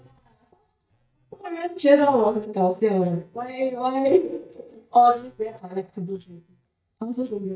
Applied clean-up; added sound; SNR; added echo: neural mask model DeepFilterNet 3.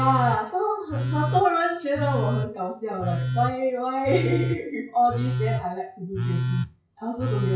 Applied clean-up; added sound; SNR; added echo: classical method WPE with log-MMSE.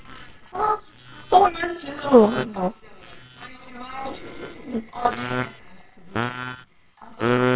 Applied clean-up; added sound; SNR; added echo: neural separator model SepFormer WHAMR!.